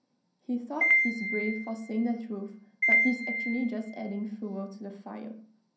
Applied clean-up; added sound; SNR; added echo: none; Piano; -4 dB; reverberation time 0.6 s.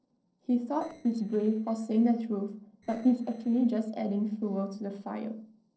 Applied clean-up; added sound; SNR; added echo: neural separator model SepFormer DNS4.